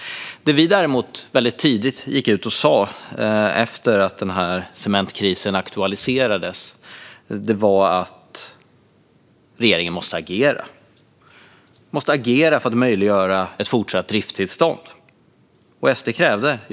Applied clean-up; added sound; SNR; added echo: none; none; none; none.